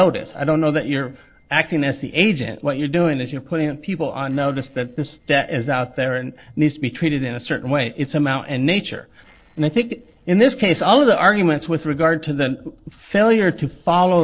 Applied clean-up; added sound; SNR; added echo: neural separator model SepFormer DNS4.